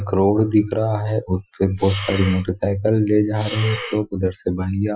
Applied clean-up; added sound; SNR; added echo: classical method Wiener filter.